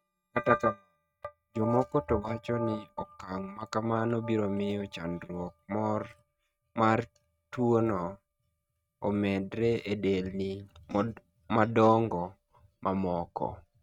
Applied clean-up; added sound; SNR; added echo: neural mask model RNNoise.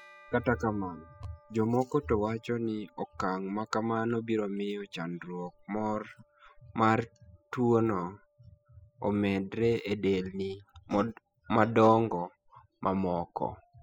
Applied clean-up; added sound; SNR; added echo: classical method spectral subtraction.